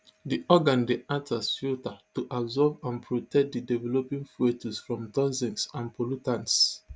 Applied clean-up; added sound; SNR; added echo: none; none; none; none.